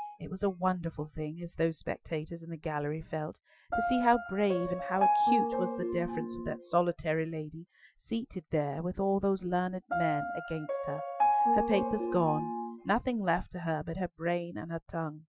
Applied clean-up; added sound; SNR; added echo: classical method Wiener filter.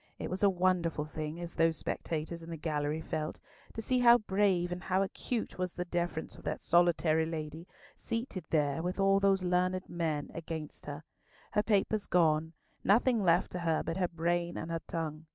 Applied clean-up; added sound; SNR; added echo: none; none; none; none.